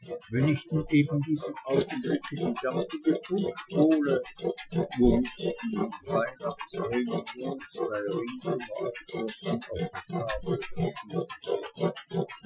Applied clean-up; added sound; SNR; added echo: classical method Wiener filter.